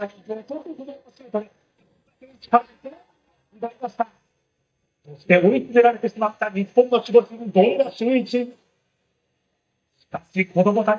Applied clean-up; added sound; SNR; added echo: neural mask model DeepFilterNet 3.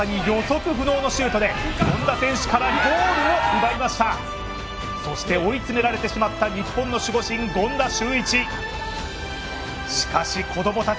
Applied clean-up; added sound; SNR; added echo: none; none; none; none.